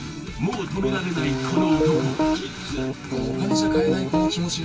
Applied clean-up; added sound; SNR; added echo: none; Piano; -3 dB; reverberation time 0.1 s.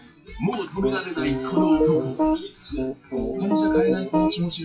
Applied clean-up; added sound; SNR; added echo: classical method WPE with log-MMSE.